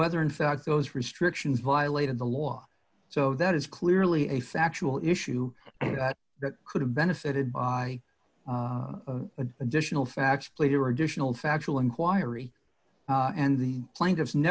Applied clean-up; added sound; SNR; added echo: none; none; none; none.